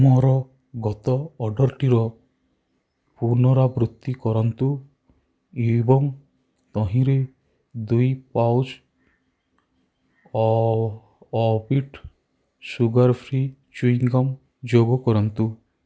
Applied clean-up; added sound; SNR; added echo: none; none; none; none.